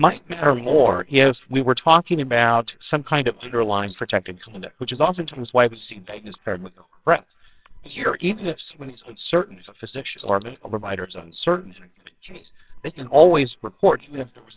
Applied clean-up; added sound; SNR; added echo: neural separator model SepFormer WHAMR!.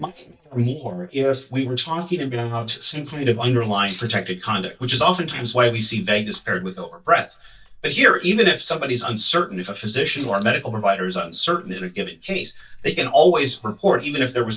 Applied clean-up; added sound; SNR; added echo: neural mask model DeepFilterNet 3.